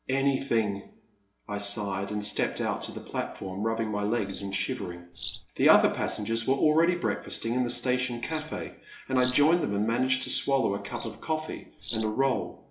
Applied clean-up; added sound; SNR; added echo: none; Bird vocalization, bird call, bird song; 16 dB; reverberation time 0.5 s.